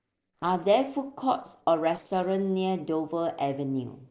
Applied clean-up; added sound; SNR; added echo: neural separator model SepFormer DNS4.